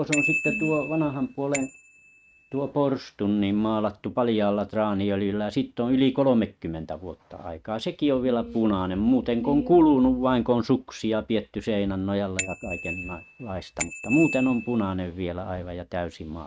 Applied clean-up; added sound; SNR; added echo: neural mask model RNNoise.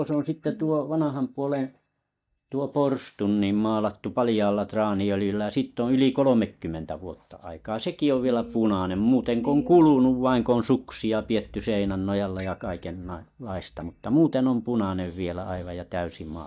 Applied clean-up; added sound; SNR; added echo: neural mask model DeepFilterNet 3.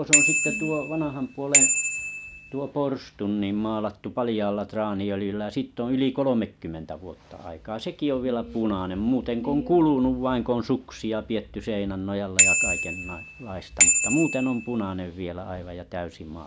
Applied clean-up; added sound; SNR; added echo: none; Bicycle bell; -4 dB; none.